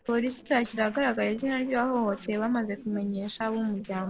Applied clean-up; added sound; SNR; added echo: neural separator model SepFormer DNS4.